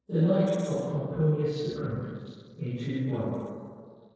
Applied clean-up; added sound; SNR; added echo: neural separator model SepFormer DNS4.